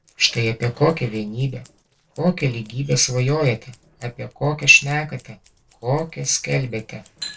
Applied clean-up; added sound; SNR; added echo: neural separator model SepFormer DNS4.